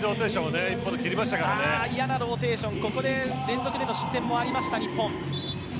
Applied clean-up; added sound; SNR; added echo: none; none; none; none.